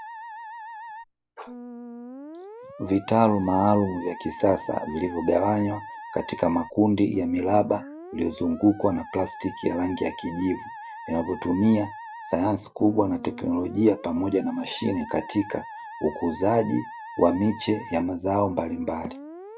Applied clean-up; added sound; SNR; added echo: none; Musical instrument; 15 dB; none.